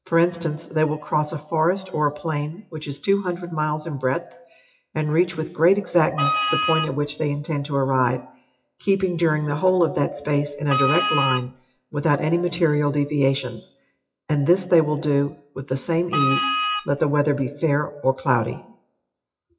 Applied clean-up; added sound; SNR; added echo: classical method WPE with log-MMSE.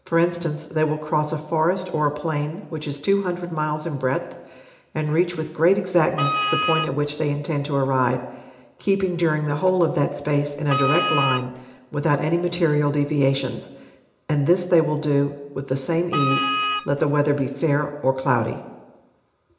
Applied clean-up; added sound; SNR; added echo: none; Wind instrument, woodwind instrument; 3 dB; reverberation time 0.8 s.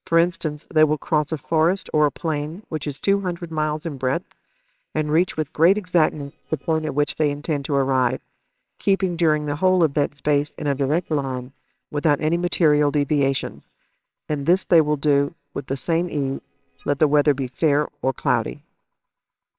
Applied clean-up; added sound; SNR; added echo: neural separator model SepFormer WHAMR!.